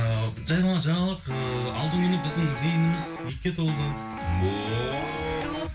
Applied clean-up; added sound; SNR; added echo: none; Guitar; 8 dB; reverberation time 0.3 s.